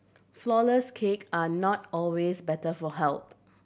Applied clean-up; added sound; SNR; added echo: none; none; none; none.